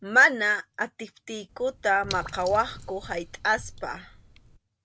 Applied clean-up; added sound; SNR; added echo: none; Drip / Water; 15 dB; none.